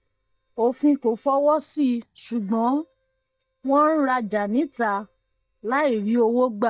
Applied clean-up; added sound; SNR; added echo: neural mask model DeepFilterNet 3.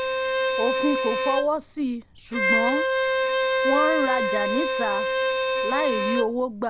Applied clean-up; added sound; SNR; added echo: none; Bowed string instrument; -3 dB; none.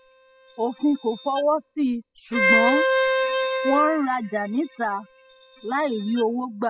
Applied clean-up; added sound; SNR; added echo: classical method spectral subtraction.